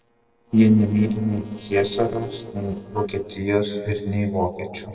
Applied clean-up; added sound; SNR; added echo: neural separator model SepFormer DNS4.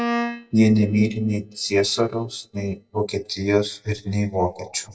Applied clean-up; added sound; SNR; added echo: neural mask model DeepFilterNet 3.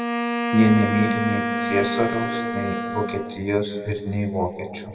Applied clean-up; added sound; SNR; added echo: none; Wind instrument, woodwind instrument; 3 dB; reverberation time 1.8 s.